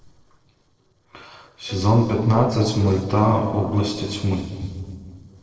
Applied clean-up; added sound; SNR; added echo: neural separator model SepFormer DNS4.